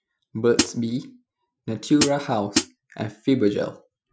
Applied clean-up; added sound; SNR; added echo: classical method Wiener filter.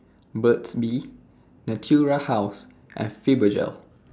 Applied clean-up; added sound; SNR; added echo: none; none; none; none.